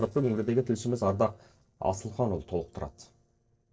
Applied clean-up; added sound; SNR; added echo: neural separator model SepFormer DNS4.